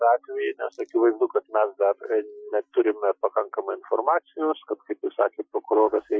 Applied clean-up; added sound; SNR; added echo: classical method Wiener filter.